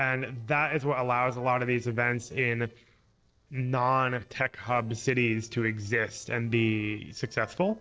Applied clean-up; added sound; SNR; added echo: neural separator model SepFormer DNS4.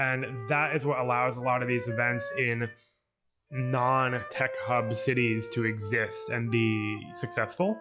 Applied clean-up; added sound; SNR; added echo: classical method log-MMSE.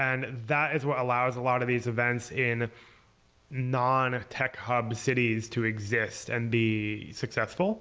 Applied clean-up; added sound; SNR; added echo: none; none; none; none.